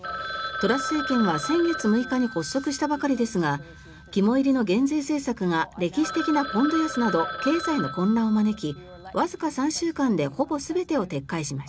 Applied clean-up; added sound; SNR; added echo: none; Telephone; 11 dB; none.